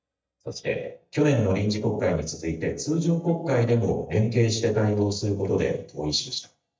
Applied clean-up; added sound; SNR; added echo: neural mask model DeepFilterNet 3.